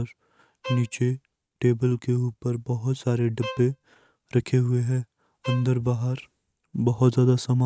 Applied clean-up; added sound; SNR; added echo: neural mask model RNNoise.